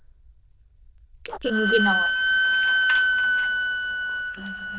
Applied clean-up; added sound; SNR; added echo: neural diffusion model UNIVERSE++.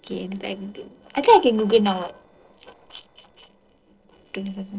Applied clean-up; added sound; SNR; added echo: neural separator model SepFormer DNS4.